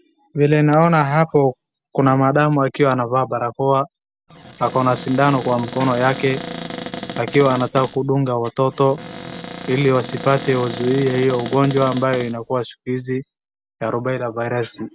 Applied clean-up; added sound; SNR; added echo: none; Cupboard open or close; 12 dB; none.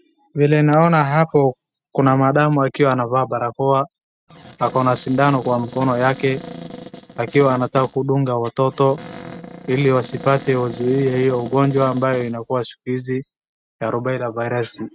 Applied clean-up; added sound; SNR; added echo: neural mask model RNNoise.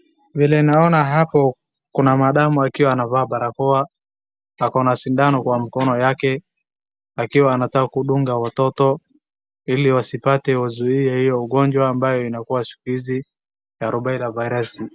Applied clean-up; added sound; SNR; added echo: none; none; none; none.